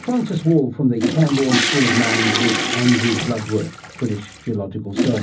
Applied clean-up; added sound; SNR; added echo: none; Toilet flush / Water; 3 dB; reverberation time 0.4 s.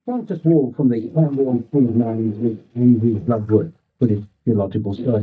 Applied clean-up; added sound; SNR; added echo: neural mask model DeepFilterNet 3.